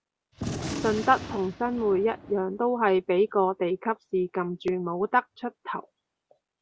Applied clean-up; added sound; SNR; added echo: none; Gunshot, gunfire; 10 dB; none.